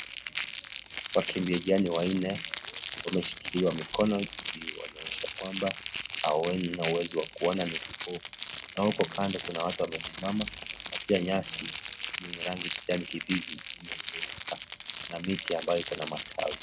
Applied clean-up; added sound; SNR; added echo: none; Crackle; -4 dB; none.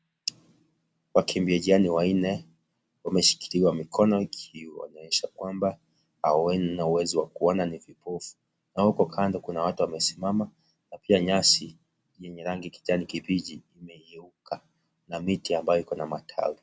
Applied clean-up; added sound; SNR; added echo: none; none; none; none.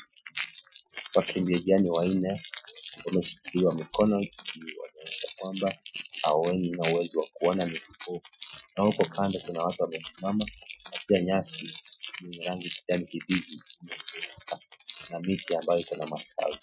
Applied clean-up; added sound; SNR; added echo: classical method Wiener filter.